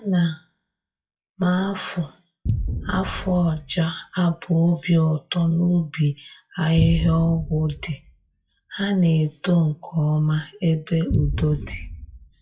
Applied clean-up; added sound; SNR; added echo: classical method WPE with log-MMSE.